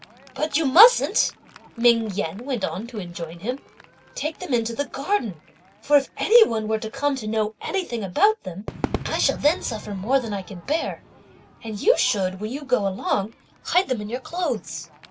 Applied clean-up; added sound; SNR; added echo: none; Crowd / Fireworks; 17 dB; none.